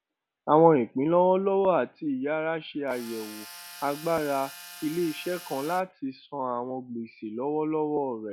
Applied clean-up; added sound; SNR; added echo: none; Tools; 17 dB; none.